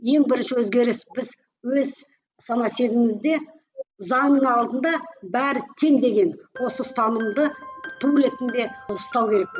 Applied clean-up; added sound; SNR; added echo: none; none; none; none.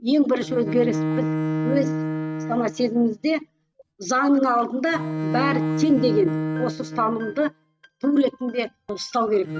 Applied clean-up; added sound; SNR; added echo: neural mask model RNNoise.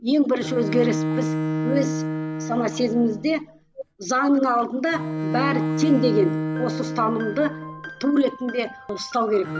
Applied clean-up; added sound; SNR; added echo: none; Bowed string instrument; 5 dB; none.